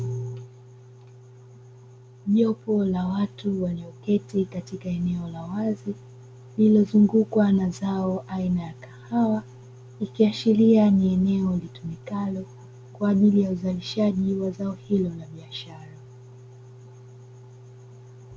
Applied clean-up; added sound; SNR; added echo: none; none; none; none.